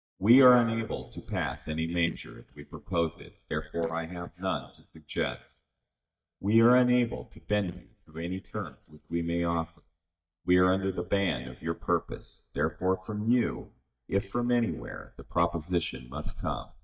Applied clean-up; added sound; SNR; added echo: neural mask model DeepFilterNet 3.